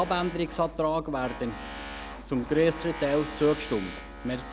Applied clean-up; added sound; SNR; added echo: none; Tools; 10 dB; none.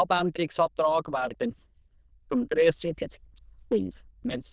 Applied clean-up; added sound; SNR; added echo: neural diffusion model UNIVERSE++.